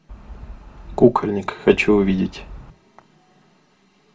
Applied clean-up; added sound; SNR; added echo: none; Wind; 16 dB; reverberation time 0.2 s.